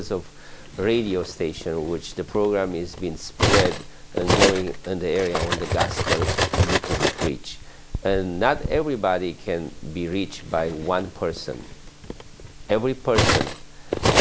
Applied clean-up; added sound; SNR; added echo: none; Cutlery, silverware; 0 dB; none.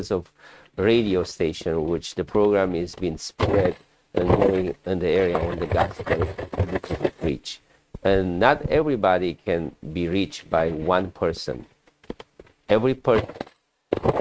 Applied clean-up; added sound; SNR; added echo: neural mask model RNNoise.